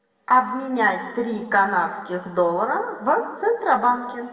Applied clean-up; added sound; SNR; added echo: none; none; none; reverberation time 1.5 s.